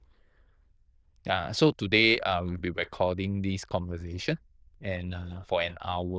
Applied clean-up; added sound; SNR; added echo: neural diffusion model UNIVERSE++.